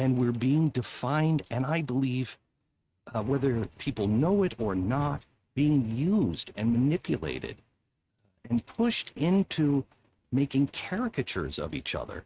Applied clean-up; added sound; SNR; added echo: neural mask model RNNoise.